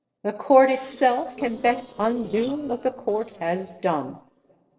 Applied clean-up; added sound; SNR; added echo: neural separator model SepFormer DNS4.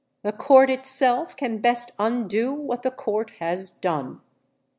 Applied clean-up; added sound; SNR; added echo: none; none; none; none.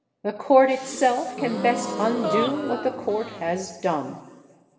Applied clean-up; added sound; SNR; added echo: none; Gasp; 7 dB; reverberation time 1.8 s.